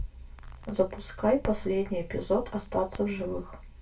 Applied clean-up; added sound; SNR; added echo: none; Crackle; 15 dB; reverberation time 0.2 s.